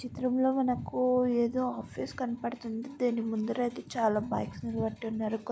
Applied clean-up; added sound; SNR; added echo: none; none; none; none.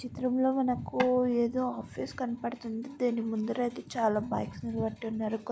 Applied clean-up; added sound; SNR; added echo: none; Tap / Wood; 7 dB; none.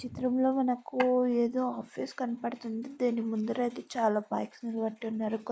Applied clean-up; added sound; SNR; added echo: neural mask model Resemble Enhance denoiser.